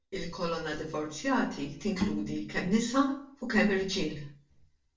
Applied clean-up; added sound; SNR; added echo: neural separator model SepFormer DNS4.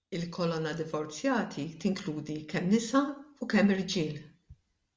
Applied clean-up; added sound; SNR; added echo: none; none; none; none.